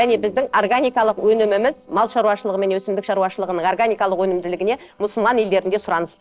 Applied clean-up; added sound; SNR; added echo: neural separator model SepFormer DNS4.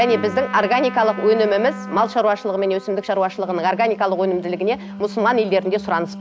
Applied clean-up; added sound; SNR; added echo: none; Wind instrument, woodwind instrument + Trumpet; 13 dB; none.